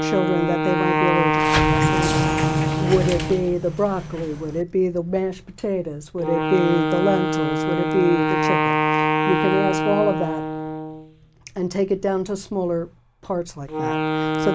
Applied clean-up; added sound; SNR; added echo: none; Wind instrument, woodwind instrument + Sliding door; -1 dB; none.